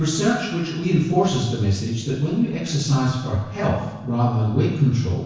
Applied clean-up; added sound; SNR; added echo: neural separator model SepFormer DNS4.